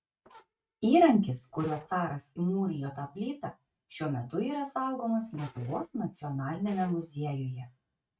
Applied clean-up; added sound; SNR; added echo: neural mask model RNNoise.